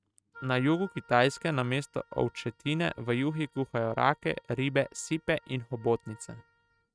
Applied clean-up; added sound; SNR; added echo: neural mask model RNNoise.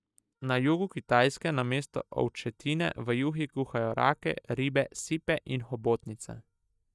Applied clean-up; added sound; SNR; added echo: neural mask model DeepFilterNet 3.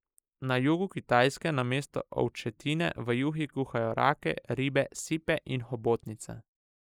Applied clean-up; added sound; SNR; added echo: neural mask model Resemble Enhance denoiser.